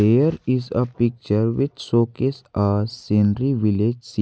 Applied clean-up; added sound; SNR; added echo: none; none; none; none.